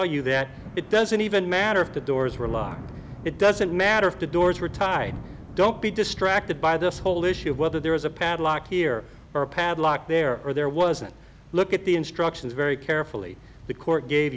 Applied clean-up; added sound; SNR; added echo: none; Thunder / Rain; 16 dB; none.